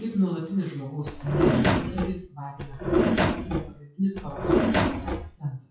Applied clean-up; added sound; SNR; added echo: classical method WPE with log-MMSE.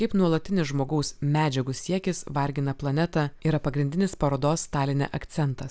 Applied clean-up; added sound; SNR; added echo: none; none; none; none.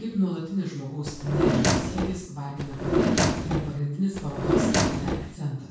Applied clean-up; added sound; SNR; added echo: none; Drawer open or close; -5 dB; reverberation time 0.6 s.